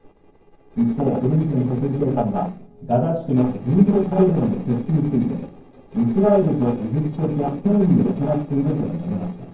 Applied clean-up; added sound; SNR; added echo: neural separator model SepFormer DNS4.